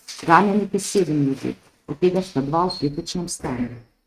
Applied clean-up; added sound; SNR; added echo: neural mask model RNNoise.